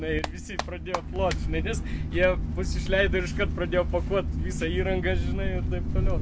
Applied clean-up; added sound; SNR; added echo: none; none; none; none.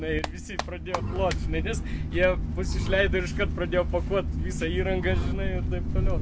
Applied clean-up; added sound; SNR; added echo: none; Bowed string instrument; 12 dB; none.